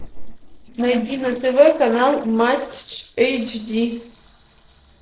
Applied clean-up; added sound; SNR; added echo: neural separator model SepFormer DNS4.